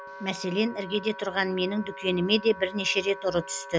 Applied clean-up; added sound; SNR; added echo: none; Wind instrument, woodwind instrument; 14 dB; none.